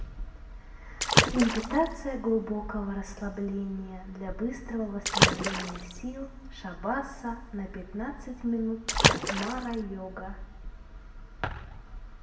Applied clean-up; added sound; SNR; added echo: none; Water / Splash, splatter; -4 dB; reverberation time 1.1 s.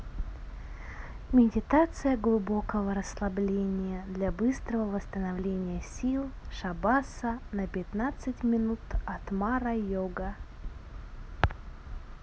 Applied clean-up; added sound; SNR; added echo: none; none; none; none.